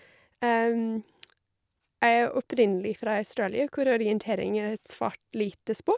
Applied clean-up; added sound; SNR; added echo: none; none; none; none.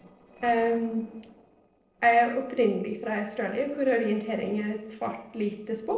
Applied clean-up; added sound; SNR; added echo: neural separator model SepFormer DNS4.